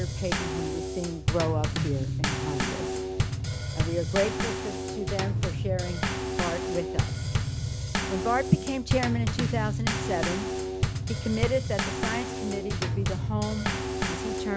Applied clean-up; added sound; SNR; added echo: none; Bass drum / Snare drum / Drum kit; -3 dB; none.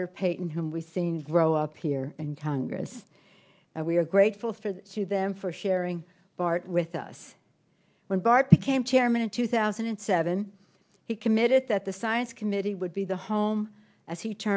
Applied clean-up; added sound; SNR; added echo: none; none; none; none.